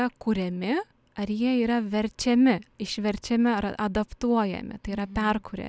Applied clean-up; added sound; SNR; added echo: none; none; none; none.